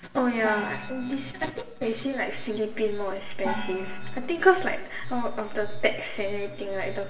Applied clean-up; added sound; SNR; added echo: none; Gong; 13 dB; reverberation time 0.7 s.